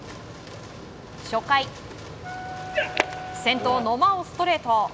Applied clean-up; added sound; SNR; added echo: none; Wind instrument, woodwind instrument; 12 dB; none.